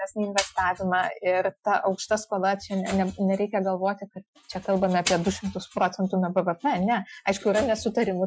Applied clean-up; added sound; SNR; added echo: classical method Wiener filter.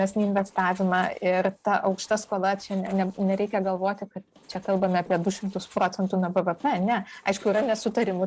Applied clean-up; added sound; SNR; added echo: neural separator model SepFormer DNS4.